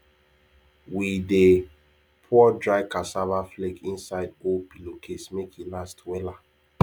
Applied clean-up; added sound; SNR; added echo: none; none; none; none.